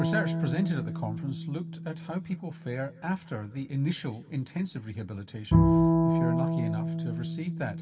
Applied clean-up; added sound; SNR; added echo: none; Bowed string instrument; -4 dB; reverberation time 2.8 s.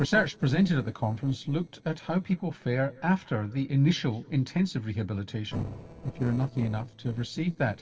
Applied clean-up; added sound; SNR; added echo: neural separator model SepFormer DNS4.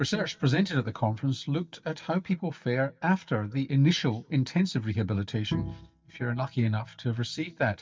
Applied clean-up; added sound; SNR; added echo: neural mask model DeepFilterNet 3.